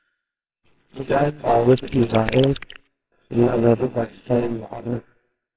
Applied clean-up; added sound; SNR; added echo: neural separator model SepFormer WHAMR!.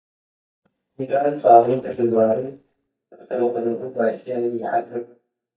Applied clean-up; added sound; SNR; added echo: neural mask model DeepFilterNet 3.